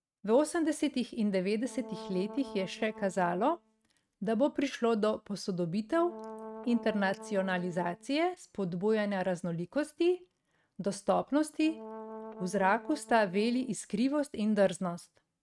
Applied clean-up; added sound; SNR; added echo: neural mask model RNNoise.